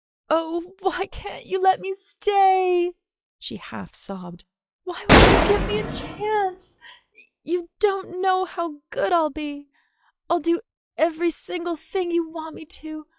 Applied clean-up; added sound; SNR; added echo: classical method log-MMSE.